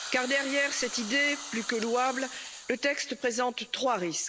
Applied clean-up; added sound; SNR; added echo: none; Hiss; 12 dB; none.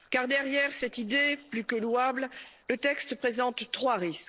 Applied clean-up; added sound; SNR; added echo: neural separator model SepFormer DNS4.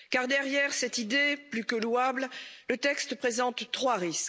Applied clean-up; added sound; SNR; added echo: none; none; none; none.